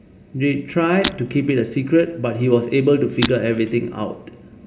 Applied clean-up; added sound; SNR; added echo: none; Shatter; 11 dB; reverberation time 2.1 s.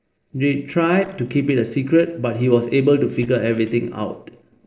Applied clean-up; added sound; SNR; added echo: neural separator model SepFormer DNS4.